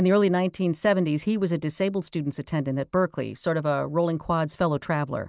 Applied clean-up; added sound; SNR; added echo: none; none; none; none.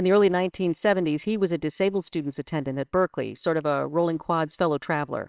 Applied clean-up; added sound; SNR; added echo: neural separator model SepFormer WHAMR!.